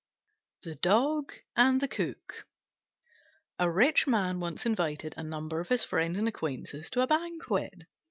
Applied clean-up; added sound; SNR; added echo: none; none; none; none.